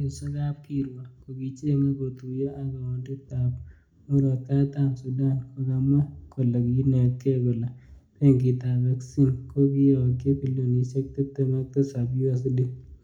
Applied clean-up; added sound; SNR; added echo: none; none; none; reverberation time 0.4 s.